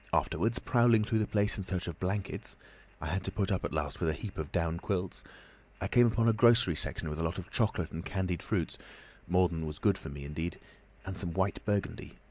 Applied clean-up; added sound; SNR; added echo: none; none; none; none.